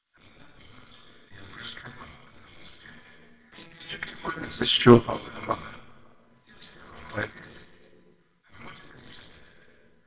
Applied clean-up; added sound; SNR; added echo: neural separator model SepFormer WHAMR!.